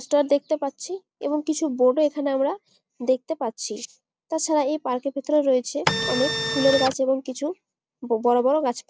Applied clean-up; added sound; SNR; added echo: none; Printer; 1 dB; none.